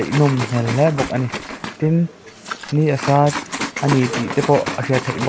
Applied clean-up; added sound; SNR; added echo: none; Liquid; 9 dB; none.